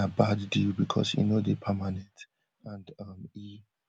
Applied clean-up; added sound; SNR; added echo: none; none; none; none.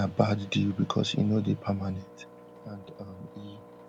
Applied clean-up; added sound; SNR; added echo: none; Engine; 19 dB; none.